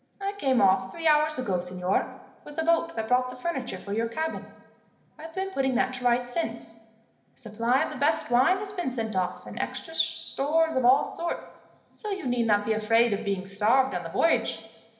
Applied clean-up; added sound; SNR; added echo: none; none; none; reverberation time 1.1 s.